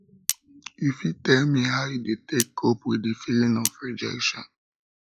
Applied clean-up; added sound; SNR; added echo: classical method log-MMSE.